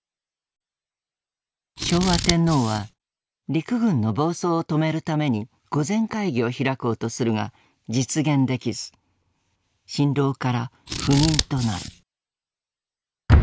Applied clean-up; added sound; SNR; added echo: none; Scissors; 4 dB; none.